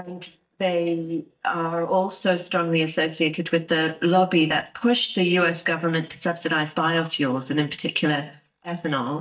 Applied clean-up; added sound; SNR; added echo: neural mask model DeepFilterNet 3.